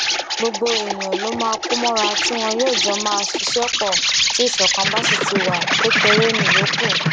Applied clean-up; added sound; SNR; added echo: none; Insect; -3 dB; none.